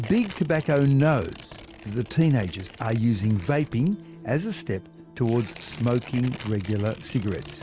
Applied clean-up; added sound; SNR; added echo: none; Tearing; 19 dB; none.